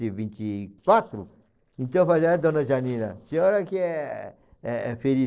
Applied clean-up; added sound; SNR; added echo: neural separator model SepFormer DNS4.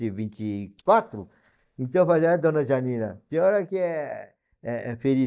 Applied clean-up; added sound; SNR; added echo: neural mask model DeepFilterNet 3.